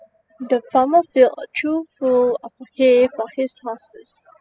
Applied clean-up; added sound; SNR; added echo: classical method spectral subtraction.